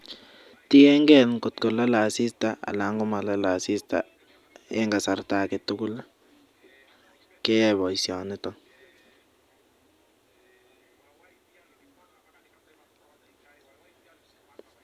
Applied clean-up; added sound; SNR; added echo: none; none; none; none.